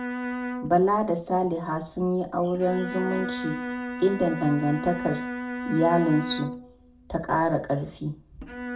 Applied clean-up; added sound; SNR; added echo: none; Bowed string instrument; 8 dB; reverberation time 0.4 s.